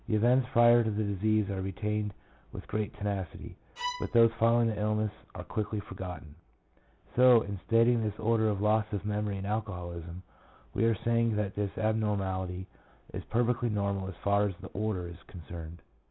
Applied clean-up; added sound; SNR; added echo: none; Bowed string instrument; 11 dB; none.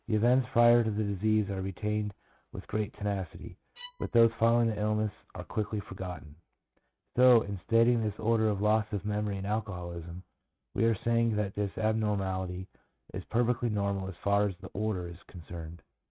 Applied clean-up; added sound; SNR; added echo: neural mask model RNNoise.